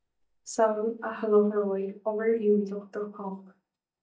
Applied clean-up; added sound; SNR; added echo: neural mask model DeepFilterNet 3.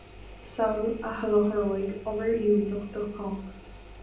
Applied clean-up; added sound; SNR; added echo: none; Engine; 17 dB; reverberation time 0.6 s.